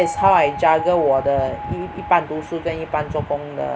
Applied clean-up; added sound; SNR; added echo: none; Bell; 11 dB; none.